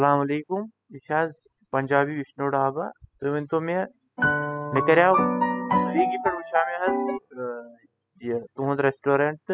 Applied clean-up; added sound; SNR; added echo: classical method spectral subtraction.